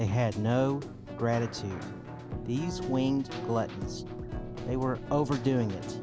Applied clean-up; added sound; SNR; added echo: none; Keyboard (musical); 7 dB; none.